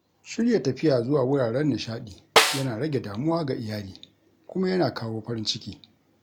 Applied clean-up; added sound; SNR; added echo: none; Snare drum; -1 dB; none.